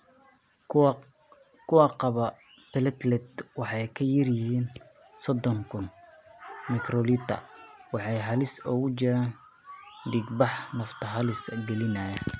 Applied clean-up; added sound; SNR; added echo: none; none; none; none.